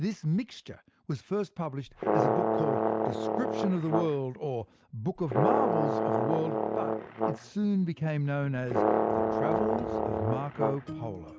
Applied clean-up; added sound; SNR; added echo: none; Brass instrument; -3 dB; none.